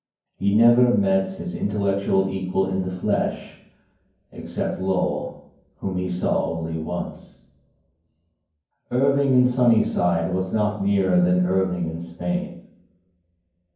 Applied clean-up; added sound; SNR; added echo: none; none; none; reverberation time 0.9 s.